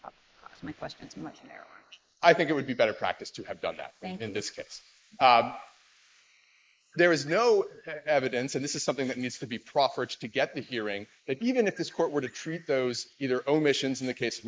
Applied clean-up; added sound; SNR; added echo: neural mask model Resemble Enhance denoiser.